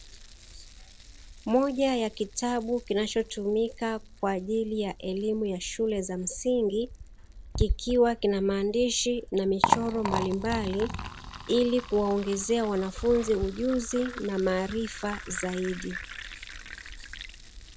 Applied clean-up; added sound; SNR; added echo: none; Liquid; 8 dB; none.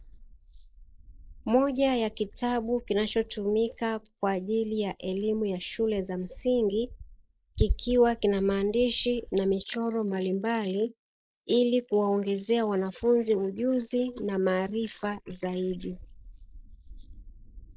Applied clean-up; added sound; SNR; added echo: neural mask model Resemble Enhance denoiser.